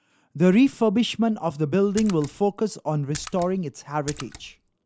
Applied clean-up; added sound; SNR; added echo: none; Splash, splatter; 17 dB; none.